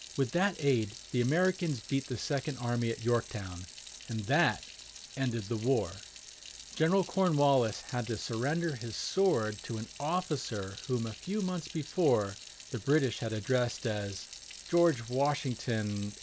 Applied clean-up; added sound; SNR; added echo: none; Sink (filling or washing) / Water tap, faucet; 16 dB; none.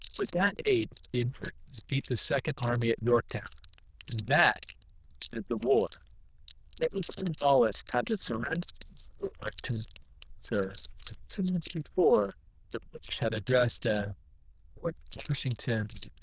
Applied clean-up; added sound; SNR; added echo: neural diffusion model UNIVERSE++.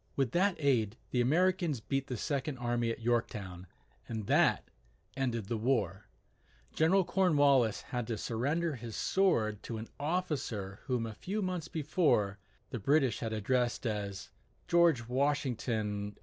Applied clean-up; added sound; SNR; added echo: none; none; none; none.